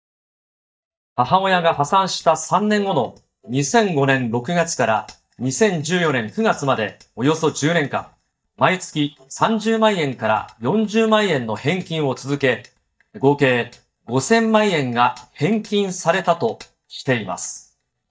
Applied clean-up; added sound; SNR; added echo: neural mask model DeepFilterNet 3.